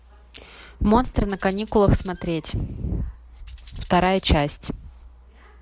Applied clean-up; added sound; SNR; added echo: none; Squeak + Tambourine; 19 dB; none.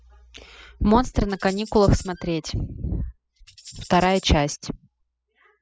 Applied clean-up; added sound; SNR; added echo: classical method spectral subtraction.